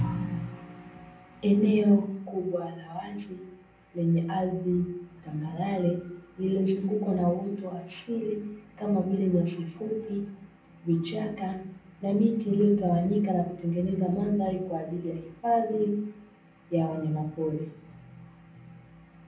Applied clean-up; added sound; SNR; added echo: none; none; none; reverberation time 0.6 s.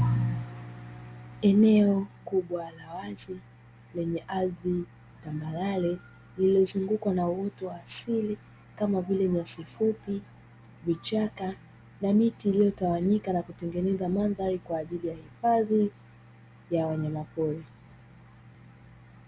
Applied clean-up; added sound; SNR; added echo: none; none; none; none.